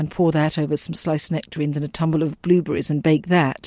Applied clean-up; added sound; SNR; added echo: none; none; none; none.